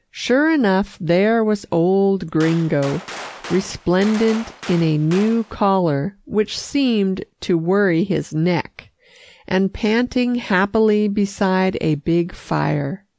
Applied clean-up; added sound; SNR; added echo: none; Gunshot, gunfire; 16 dB; none.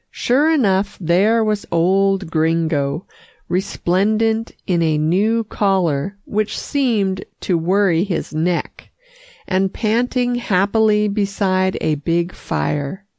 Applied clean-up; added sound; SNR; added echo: none; none; none; none.